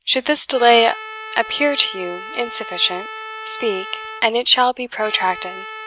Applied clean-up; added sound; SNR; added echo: none; Trumpet; 12 dB; none.